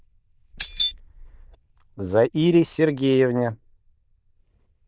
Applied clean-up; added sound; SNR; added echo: neural diffusion model UNIVERSE++.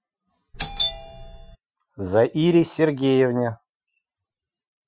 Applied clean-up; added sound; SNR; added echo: classical method Wiener filter.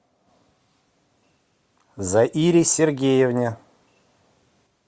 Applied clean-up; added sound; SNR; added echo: none; none; none; none.